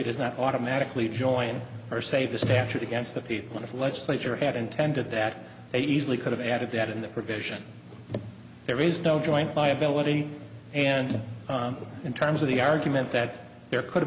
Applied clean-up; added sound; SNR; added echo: none; none; none; none.